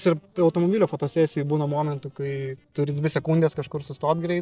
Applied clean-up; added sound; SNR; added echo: neural separator model SepFormer DNS4.